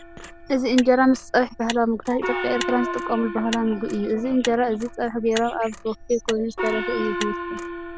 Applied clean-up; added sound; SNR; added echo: none; Motor vehicle (road) + Gong; 9 dB; none.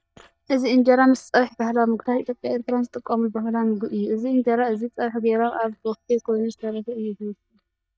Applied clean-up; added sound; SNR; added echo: neural mask model DeepFilterNet 3.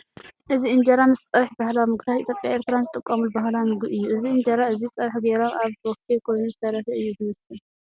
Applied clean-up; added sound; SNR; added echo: none; none; none; none.